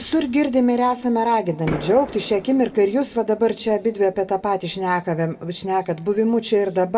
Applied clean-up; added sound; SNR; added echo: none; Fireworks; 18 dB; reverberation time 1.1 s.